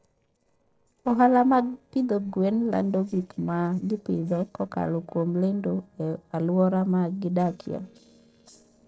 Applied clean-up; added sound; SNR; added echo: neural separator model SepFormer DNS4.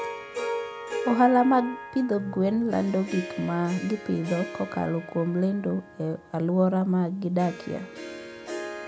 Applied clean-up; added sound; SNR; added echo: none; Harp; 11 dB; none.